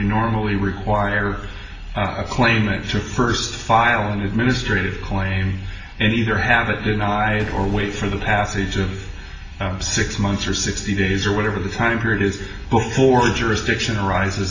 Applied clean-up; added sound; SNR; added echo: none; Boom; 13 dB; reverberation time 1.1 s.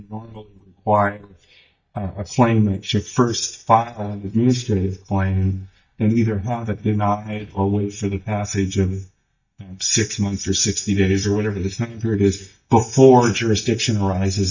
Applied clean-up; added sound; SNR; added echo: neural mask model DeepFilterNet 3.